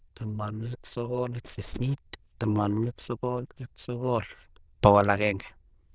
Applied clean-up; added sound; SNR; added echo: neural diffusion model UNIVERSE++.